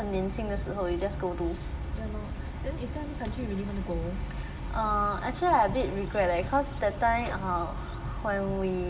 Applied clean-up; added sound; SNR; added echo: none; Engine / Car; 19 dB; reverberation time 0.9 s.